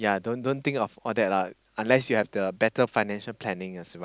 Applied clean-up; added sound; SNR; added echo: none; none; none; none.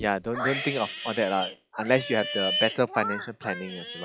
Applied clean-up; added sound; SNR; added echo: classical method log-MMSE.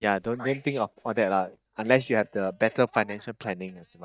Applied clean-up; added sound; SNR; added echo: neural mask model DeepFilterNet 3.